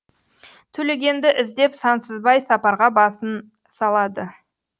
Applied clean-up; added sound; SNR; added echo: none; none; none; none.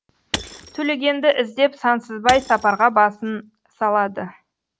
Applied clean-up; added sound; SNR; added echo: none; Shatter / Crushing; 14 dB; none.